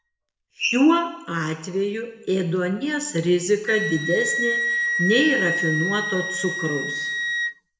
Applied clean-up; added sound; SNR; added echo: none; Wind instrument, woodwind instrument; 4 dB; reverberation time 0.9 s.